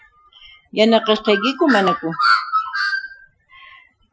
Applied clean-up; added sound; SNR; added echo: classical method Wiener filter.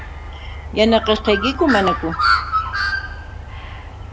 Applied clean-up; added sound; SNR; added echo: none; Bird; 2 dB; none.